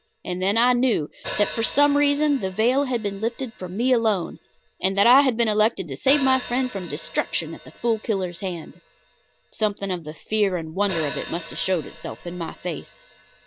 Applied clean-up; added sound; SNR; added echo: none; Hi-hat; 16 dB; none.